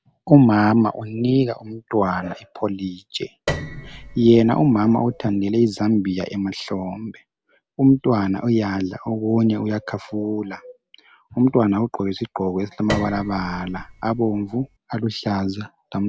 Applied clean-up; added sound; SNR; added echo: none; Piano; 11 dB; none.